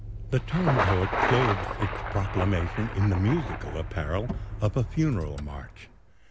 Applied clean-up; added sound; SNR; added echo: none; Motor vehicle (road) + Thunder; 4 dB; none.